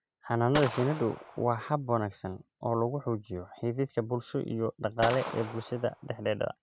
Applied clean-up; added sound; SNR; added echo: none; Gunshot, gunfire; 9 dB; none.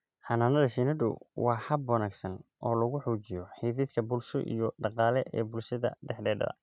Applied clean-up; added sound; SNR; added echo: none; none; none; none.